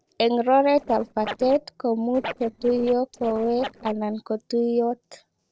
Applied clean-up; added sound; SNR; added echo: neural separator model SepFormer DNS4.